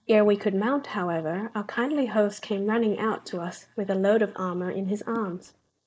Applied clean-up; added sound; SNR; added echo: neural mask model Resemble Enhance denoiser.